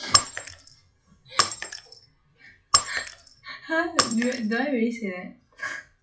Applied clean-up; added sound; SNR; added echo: classical method WPE with log-MMSE.